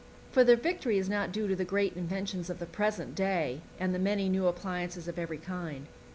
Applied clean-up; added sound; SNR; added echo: none; none; none; none.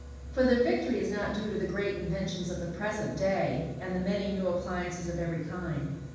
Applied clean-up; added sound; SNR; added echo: none; none; none; reverberation time 1.2 s.